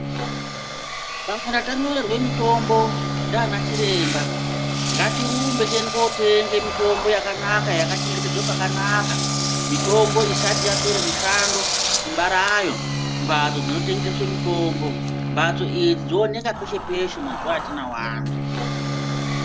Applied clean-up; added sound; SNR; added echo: none; Bowed string instrument + Engine; 1 dB; none.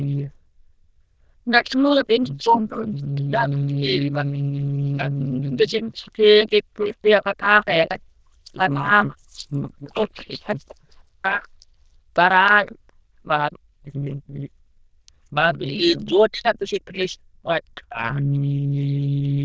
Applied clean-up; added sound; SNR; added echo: neural diffusion model UNIVERSE++.